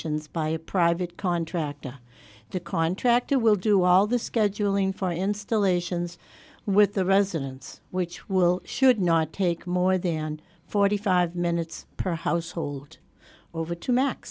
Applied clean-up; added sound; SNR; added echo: none; none; none; none.